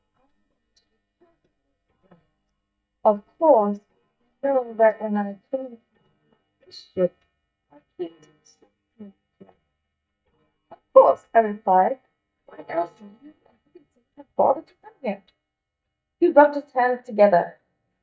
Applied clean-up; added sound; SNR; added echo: neural mask model DeepFilterNet 3.